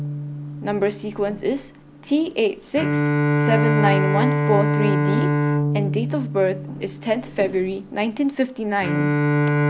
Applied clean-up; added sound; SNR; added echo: none; Bowed string instrument; -2 dB; none.